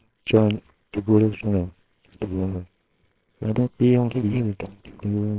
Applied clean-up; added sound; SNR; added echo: neural separator model SepFormer WHAMR!.